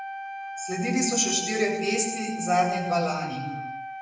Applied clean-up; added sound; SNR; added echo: none; Wind instrument, woodwind instrument; 8 dB; reverberation time 1.0 s.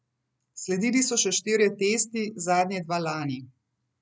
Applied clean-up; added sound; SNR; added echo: none; none; none; none.